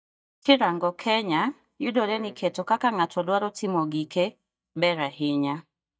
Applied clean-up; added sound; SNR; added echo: neural mask model DeepFilterNet 3.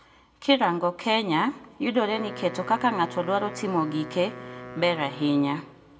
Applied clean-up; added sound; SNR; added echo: none; Wind instrument, woodwind instrument; 16 dB; reverberation time 1.5 s.